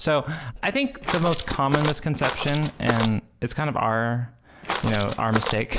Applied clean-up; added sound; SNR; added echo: none; Walk, footsteps; 4 dB; none.